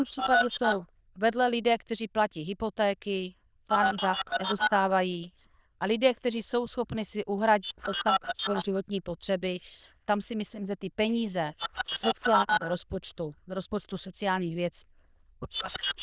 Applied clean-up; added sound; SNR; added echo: neural diffusion model UNIVERSE++.